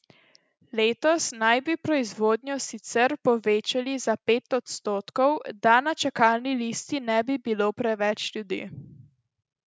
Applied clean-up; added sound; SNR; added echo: none; none; none; none.